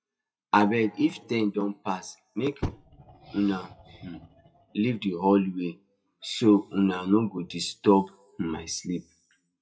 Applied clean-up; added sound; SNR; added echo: classical method WPE with log-MMSE.